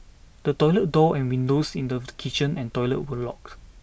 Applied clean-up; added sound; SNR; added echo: none; none; none; none.